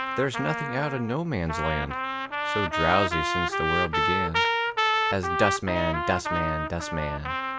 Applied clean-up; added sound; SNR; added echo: none; Trumpet; -2 dB; none.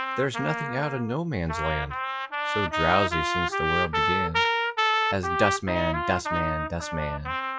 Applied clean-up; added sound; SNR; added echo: classical method log-MMSE.